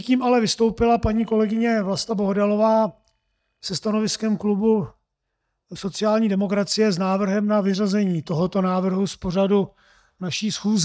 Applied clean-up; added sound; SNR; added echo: neural mask model DeepFilterNet 3.